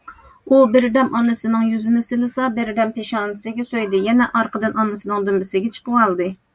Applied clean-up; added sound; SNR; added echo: none; none; none; none.